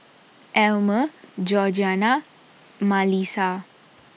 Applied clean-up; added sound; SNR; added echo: none; none; none; none.